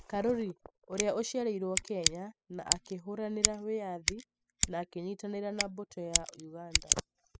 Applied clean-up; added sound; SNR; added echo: classical method spectral subtraction.